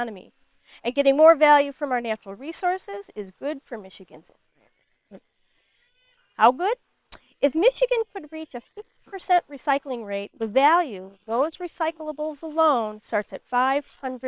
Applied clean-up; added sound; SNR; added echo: neural separator model SepFormer WHAM!.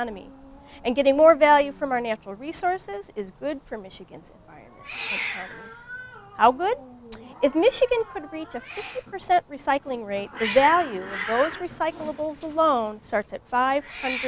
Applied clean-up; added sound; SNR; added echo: none; Hiss; 14 dB; none.